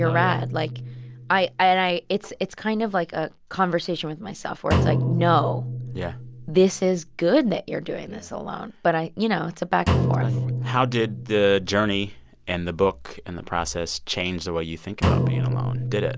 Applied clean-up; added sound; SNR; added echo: none; Drum; 4 dB; none.